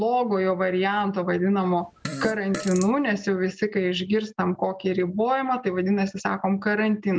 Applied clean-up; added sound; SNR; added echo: none; Fart; 12 dB; none.